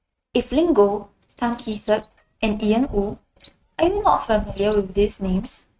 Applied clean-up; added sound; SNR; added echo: neural mask model RNNoise.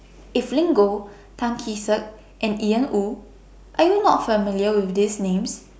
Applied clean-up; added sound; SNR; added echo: none; none; none; none.